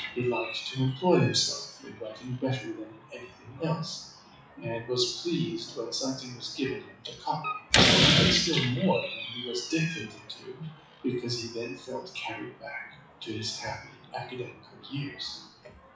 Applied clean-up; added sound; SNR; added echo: classical method WPE with log-MMSE.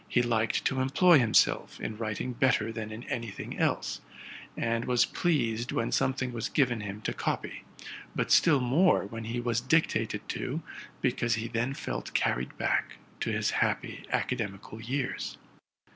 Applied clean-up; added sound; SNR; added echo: none; none; none; none.